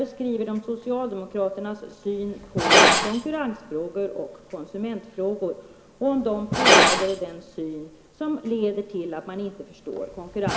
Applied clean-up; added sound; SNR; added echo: none; Glass; -2 dB; reverberation time 2.8 s.